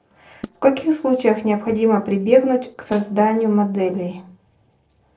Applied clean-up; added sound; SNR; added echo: neural separator model SepFormer DNS4.